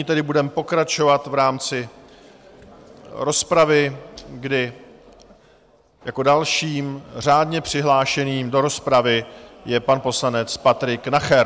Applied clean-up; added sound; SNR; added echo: none; none; none; none.